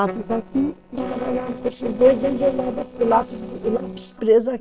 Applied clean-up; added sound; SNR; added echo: neural separator model SepFormer DNS4.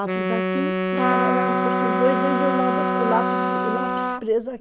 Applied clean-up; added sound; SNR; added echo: none; Trumpet + Wind instrument, woodwind instrument; -4 dB; none.